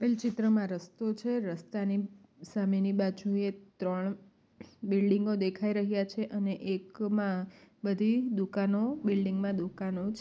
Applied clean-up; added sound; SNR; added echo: none; none; none; none.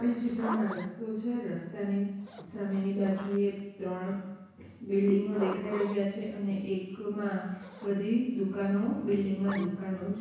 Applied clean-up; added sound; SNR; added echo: none; Zipper (clothing); 15 dB; reverberation time 1.1 s.